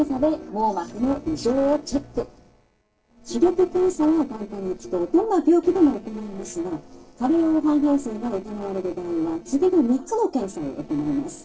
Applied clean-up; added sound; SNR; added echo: neural separator model SepFormer DNS4.